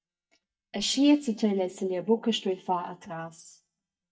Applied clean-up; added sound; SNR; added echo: neural mask model DeepFilterNet 3.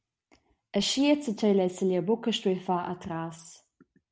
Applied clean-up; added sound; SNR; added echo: none; none; none; none.